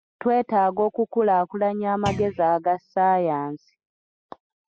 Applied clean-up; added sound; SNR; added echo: classical method spectral subtraction.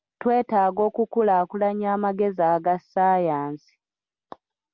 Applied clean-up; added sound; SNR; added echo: none; none; none; none.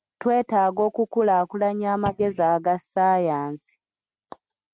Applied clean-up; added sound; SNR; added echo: neural mask model RNNoise.